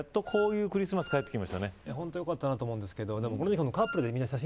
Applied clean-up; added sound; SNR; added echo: none; Wind instrument, woodwind instrument; 11 dB; none.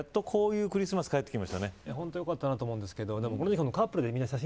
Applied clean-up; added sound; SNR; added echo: none; none; none; none.